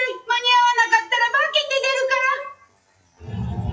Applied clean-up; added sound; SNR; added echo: classical method WPE with log-MMSE.